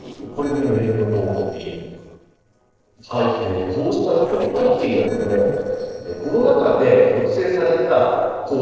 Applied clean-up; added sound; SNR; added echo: neural separator model SepFormer DNS4.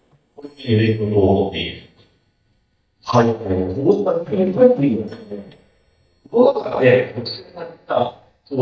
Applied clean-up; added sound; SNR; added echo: neural mask model DeepFilterNet 3.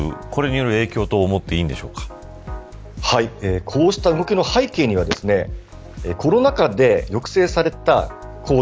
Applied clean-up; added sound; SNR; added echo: none; none; none; none.